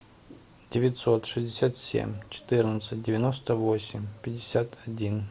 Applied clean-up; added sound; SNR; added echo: none; none; none; none.